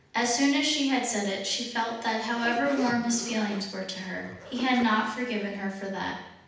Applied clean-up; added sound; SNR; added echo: none; Zipper (clothing); 14 dB; reverberation time 0.8 s.